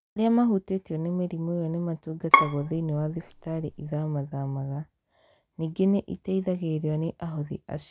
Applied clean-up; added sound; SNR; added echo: none; Bowed string instrument; -1 dB; none.